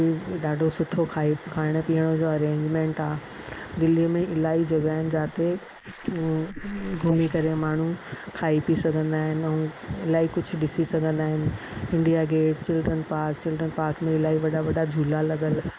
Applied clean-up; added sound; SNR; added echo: neural mask model Resemble Enhance denoiser.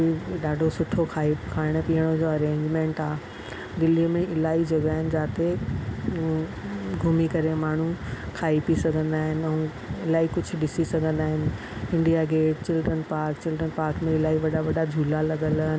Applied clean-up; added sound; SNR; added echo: none; none; none; none.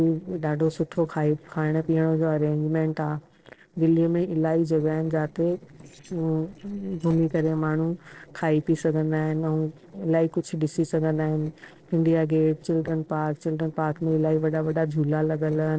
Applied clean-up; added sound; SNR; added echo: neural separator model SepFormer DNS4.